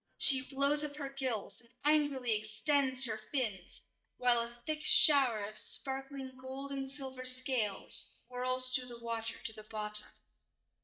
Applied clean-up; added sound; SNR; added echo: neural mask model DeepFilterNet 3.